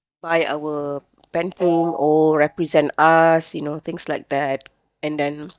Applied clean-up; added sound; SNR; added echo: neural mask model DeepFilterNet 3.